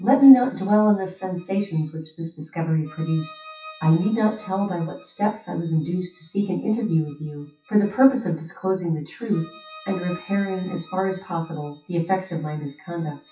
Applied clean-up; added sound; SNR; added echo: classical method WPE with log-MMSE.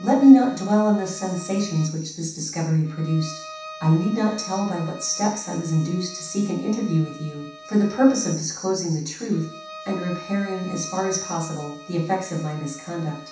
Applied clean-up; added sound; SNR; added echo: none; Bowed string instrument; 18 dB; reverberation time 0.7 s.